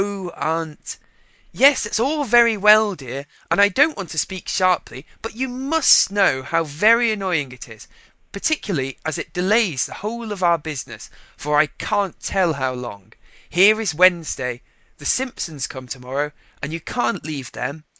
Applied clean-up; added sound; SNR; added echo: neural mask model Resemble Enhance denoiser.